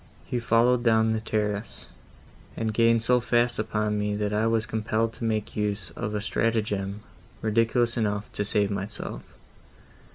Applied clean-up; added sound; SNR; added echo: none; none; none; none.